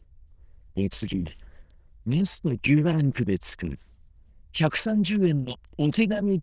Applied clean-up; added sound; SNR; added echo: neural diffusion model UNIVERSE++.